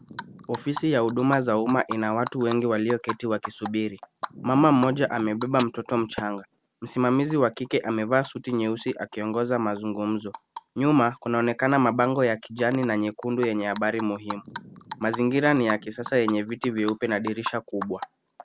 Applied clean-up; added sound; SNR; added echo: none; Animal; 15 dB; none.